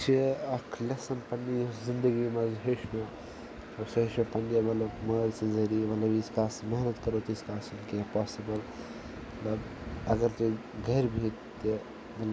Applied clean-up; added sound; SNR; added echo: none; none; none; none.